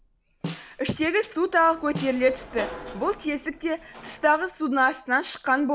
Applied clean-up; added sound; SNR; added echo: none; Sliding door / Slam + Snare drum; 15 dB; none.